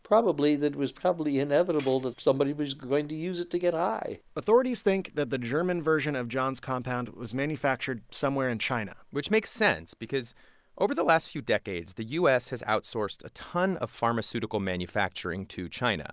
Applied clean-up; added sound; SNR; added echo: none; Tambourine; 6 dB; none.